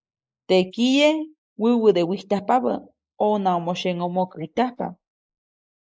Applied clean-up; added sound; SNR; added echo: neural mask model Resemble Enhance denoiser.